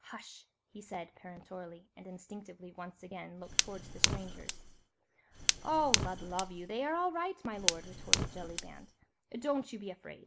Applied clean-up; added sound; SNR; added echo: none; Fire; -4 dB; none.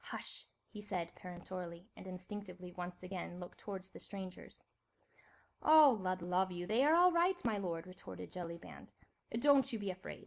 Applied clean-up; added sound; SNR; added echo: none; none; none; none.